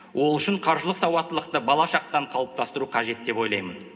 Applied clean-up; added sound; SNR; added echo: none; none; none; reverberation time 0.3 s.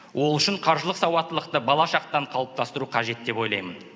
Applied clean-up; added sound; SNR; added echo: none; none; none; none.